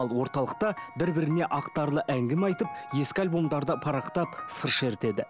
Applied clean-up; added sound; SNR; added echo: none; none; none; none.